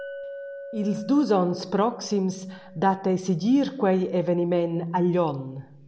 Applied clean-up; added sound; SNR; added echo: none; Chink, clink; 18 dB; none.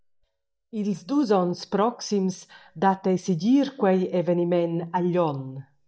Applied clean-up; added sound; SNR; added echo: neural mask model DeepFilterNet 3.